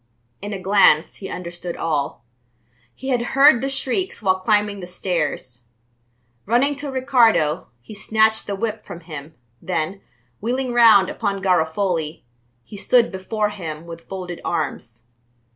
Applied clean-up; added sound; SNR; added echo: none; none; none; none.